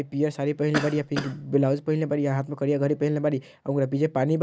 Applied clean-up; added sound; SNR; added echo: none; Cough; 10 dB; none.